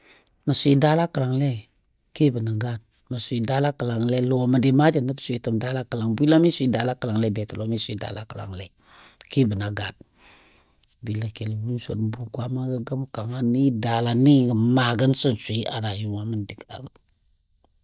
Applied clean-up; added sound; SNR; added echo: none; none; none; none.